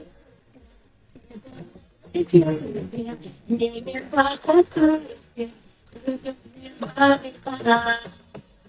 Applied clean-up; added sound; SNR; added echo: neural mask model DeepFilterNet 3.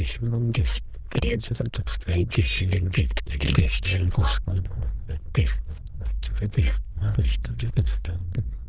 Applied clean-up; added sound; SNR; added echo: neural diffusion model UNIVERSE++.